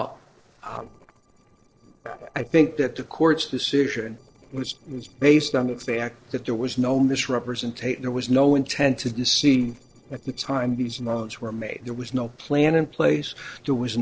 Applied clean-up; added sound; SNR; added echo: neural separator model SepFormer DNS4.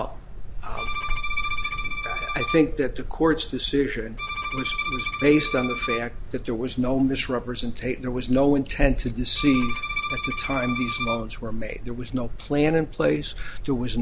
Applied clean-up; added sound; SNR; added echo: none; Bowed string instrument; 7 dB; none.